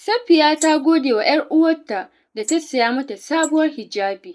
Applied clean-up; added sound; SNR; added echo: neural mask model Resemble Enhance denoiser.